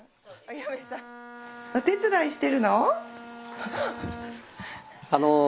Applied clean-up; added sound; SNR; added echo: none; Bowed string instrument; 17 dB; none.